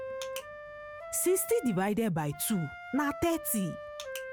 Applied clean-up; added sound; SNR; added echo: none; Wind instrument, woodwind instrument; 11 dB; none.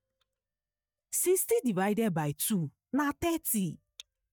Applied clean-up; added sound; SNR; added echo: neural mask model DeepFilterNet 3.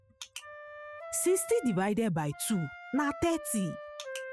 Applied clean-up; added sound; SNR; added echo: classical method spectral subtraction.